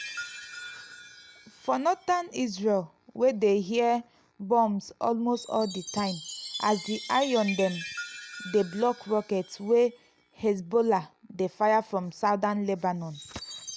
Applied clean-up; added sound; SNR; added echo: none; Chime; 15 dB; none.